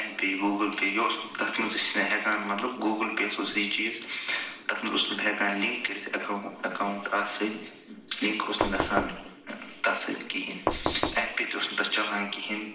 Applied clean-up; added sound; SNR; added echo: none; Knock; 1 dB; reverberation time 0.8 s.